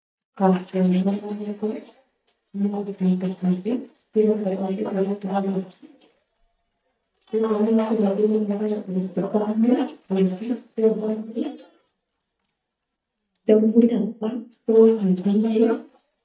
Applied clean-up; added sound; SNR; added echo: neural mask model DeepFilterNet 3.